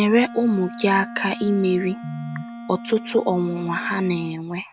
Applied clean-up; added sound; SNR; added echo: none; Wind instrument, woodwind instrument; 14 dB; none.